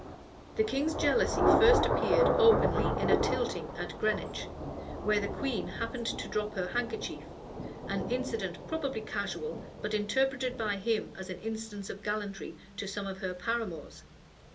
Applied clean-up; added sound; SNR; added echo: none; Thunder / Rain; 2 dB; reverberation time 0.2 s.